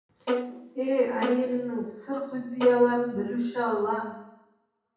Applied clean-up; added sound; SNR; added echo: none; Bowed string instrument; 3 dB; reverberation time 0.9 s.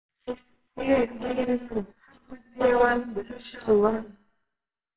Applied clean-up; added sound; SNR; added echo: neural separator model SepFormer WHAMR!.